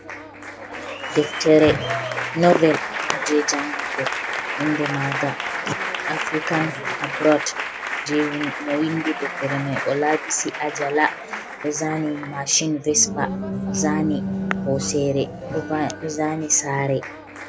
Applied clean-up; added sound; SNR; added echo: none; Applause; 5 dB; none.